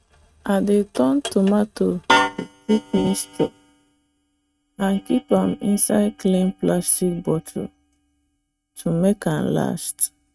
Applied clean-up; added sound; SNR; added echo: neural mask model RNNoise.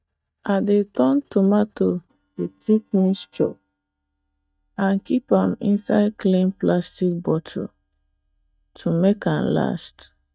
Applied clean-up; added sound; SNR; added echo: neural mask model DeepFilterNet 3.